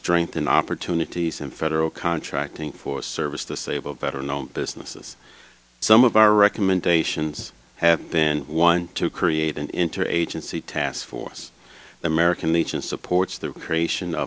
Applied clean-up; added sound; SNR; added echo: none; none; none; none.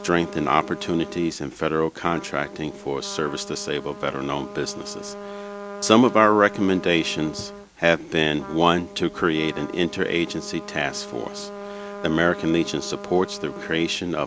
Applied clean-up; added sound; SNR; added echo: none; Trumpet; 14 dB; none.